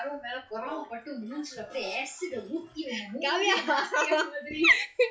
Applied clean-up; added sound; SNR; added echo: classical method log-MMSE.